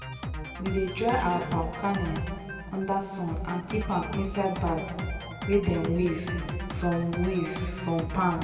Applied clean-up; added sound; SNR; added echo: none; Drum kit; 6 dB; reverberation time 2.1 s.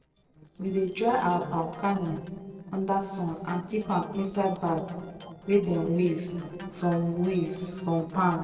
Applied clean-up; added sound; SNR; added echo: neural separator model SepFormer DNS4.